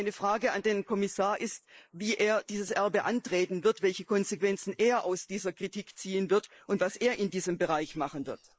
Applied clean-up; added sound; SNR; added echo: neural mask model Resemble Enhance denoiser.